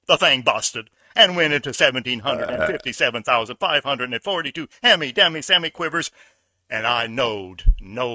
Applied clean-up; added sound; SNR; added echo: neural mask model RNNoise.